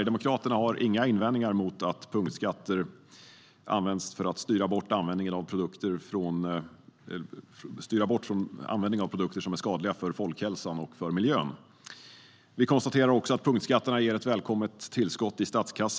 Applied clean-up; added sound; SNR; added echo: none; none; none; none.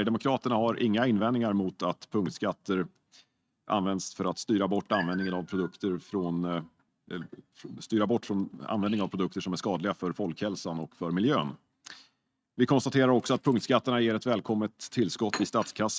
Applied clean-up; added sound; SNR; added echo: neural mask model RNNoise.